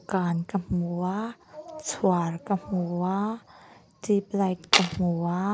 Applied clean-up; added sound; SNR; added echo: none; Tools; -3 dB; none.